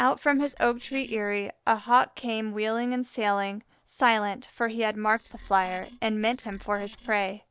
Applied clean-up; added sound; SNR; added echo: neural separator model SepFormer DNS4.